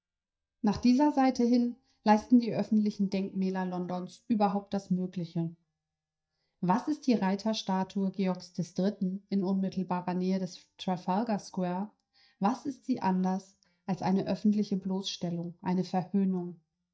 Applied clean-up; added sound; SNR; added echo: neural mask model DeepFilterNet 3.